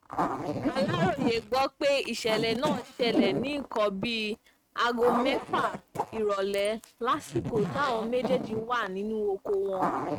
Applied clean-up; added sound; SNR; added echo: neural mask model RNNoise.